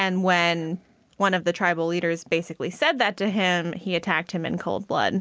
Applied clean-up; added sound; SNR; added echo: none; none; none; none.